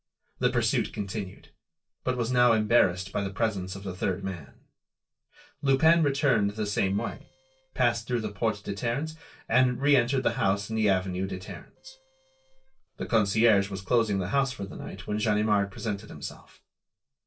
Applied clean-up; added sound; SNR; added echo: neural separator model SepFormer DNS4.